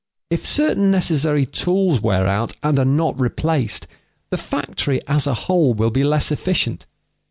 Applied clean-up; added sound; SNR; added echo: none; none; none; none.